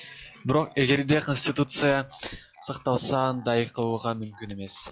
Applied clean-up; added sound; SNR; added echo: classical method log-MMSE.